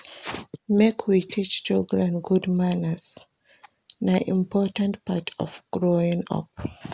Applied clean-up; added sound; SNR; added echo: none; none; none; none.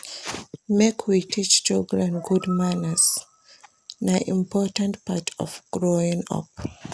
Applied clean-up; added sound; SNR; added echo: none; Animal; 19 dB; none.